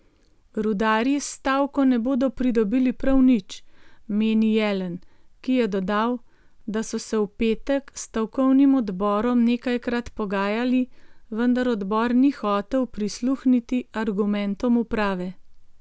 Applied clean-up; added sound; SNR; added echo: none; none; none; none.